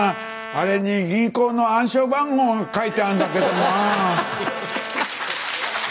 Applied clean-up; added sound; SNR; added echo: none; Trumpet; 13 dB; none.